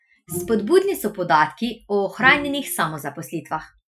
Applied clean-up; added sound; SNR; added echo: classical method Wiener filter.